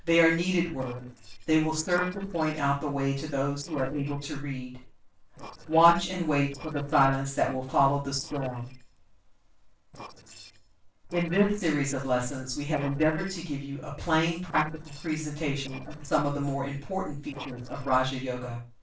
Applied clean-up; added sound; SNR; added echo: neural separator model SepFormer DNS4.